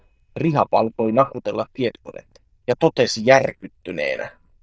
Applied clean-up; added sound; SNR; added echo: neural diffusion model UNIVERSE++.